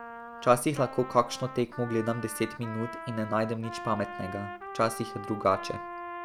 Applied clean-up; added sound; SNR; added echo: none; Trumpet; 11 dB; none.